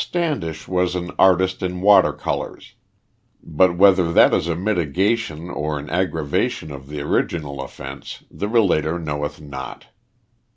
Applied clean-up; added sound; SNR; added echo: none; none; none; none.